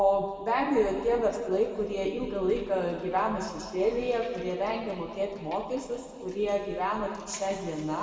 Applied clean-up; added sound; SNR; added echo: none; none; none; reverberation time 2.2 s.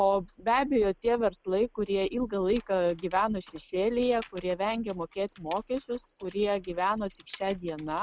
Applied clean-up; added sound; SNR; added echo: none; none; none; none.